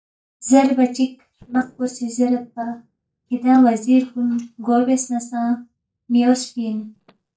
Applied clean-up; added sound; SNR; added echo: neural mask model DeepFilterNet 3.